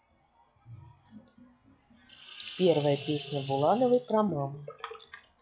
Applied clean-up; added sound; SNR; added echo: classical method log-MMSE.